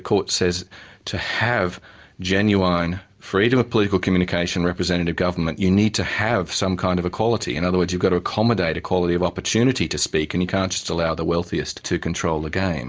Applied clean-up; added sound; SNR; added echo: none; none; none; none.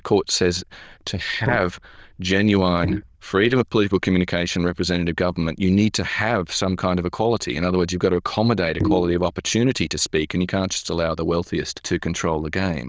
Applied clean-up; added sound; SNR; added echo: neural diffusion model UNIVERSE++.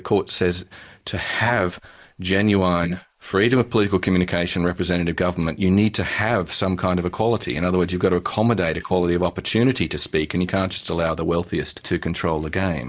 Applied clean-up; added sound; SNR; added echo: neural mask model Resemble Enhance denoiser.